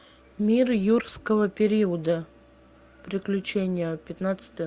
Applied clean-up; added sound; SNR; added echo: none; none; none; none.